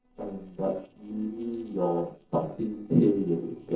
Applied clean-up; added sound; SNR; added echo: neural separator model SepFormer DNS4.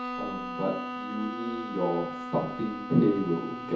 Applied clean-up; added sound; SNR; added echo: none; Bowed string instrument; 7 dB; reverberation time 0.6 s.